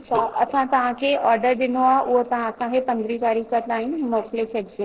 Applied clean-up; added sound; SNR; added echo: neural separator model SepFormer DNS4.